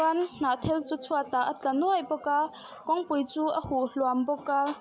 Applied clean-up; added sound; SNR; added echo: none; none; none; none.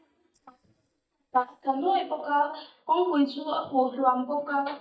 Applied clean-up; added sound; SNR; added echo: neural mask model DeepFilterNet 3.